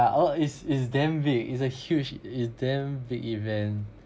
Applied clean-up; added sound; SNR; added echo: none; none; none; none.